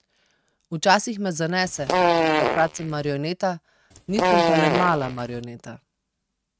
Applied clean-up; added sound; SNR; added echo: neural mask model RNNoise.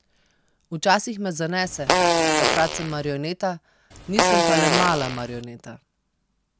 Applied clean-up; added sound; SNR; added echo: none; Fart; -5 dB; none.